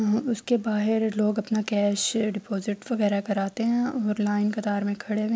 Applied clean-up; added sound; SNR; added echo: none; none; none; none.